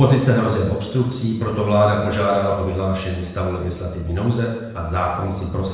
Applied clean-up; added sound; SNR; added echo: none; none; none; reverberation time 1.0 s.